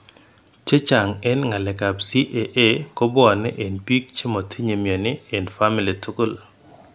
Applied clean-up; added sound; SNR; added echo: none; none; none; none.